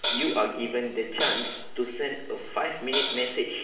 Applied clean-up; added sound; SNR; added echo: none; Hi-hat; 2 dB; reverberation time 1.1 s.